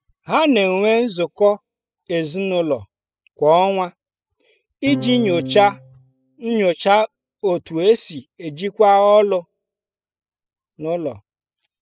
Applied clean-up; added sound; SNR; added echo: classical method spectral subtraction.